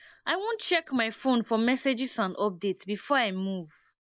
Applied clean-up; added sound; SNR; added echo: neural mask model Resemble Enhance denoiser.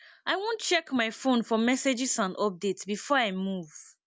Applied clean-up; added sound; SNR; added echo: none; none; none; none.